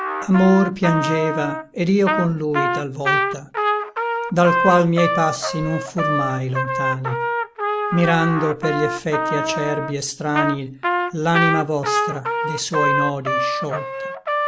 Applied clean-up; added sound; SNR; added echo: none; Trumpet; 1 dB; none.